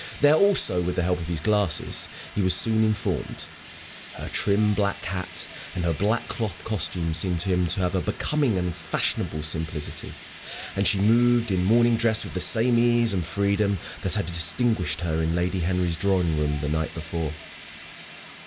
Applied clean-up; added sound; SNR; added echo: none; Fire; 17 dB; none.